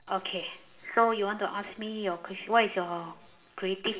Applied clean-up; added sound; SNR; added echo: none; none; none; reverberation time 1.4 s.